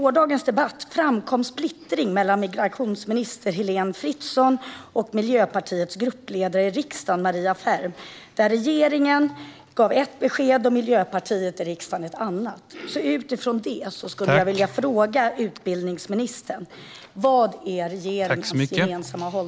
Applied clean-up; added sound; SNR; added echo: none; none; none; none.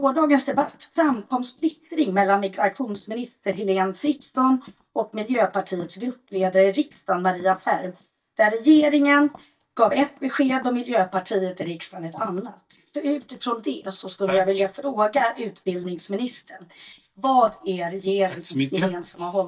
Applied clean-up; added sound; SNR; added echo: neural mask model DeepFilterNet 3.